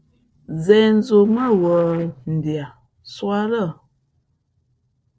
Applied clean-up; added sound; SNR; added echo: neural separator model SepFormer DNS4.